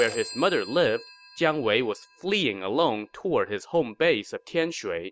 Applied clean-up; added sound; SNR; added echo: none; Telephone; 19 dB; none.